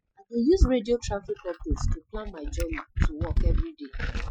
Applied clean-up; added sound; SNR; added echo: classical method Wiener filter.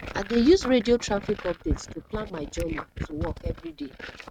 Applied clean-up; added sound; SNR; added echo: neural mask model RNNoise.